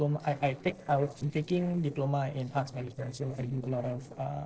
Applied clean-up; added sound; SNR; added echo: neural separator model SepFormer DNS4.